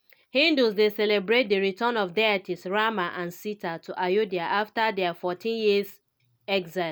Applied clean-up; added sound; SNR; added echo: none; none; none; none.